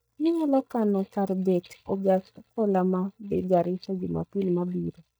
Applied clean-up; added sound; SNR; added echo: neural mask model DeepFilterNet 3.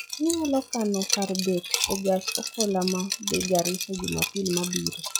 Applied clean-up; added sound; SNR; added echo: classical method log-MMSE.